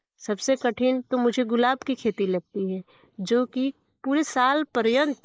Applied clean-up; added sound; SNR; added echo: neural mask model Resemble Enhance denoiser.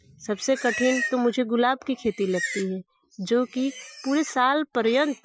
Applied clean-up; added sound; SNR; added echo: classical method Wiener filter.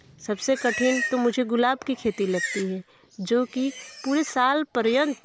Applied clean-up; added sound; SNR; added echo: none; Livestock, farm animals, working animals; 12 dB; none.